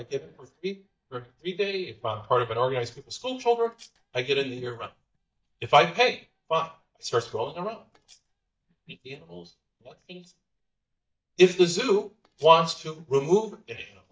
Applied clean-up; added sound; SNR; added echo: neural mask model DeepFilterNet 3.